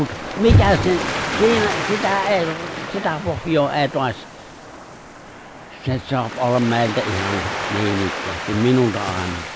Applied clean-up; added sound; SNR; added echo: none; Waves, surf; 7 dB; none.